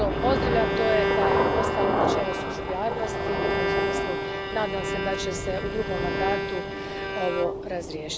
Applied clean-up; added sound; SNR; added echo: none; Thunder / Rain + Bowed string instrument; -4 dB; none.